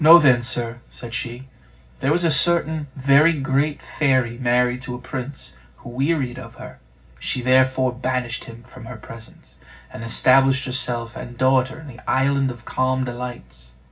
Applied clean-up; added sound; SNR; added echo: none; none; none; reverberation time 0.4 s.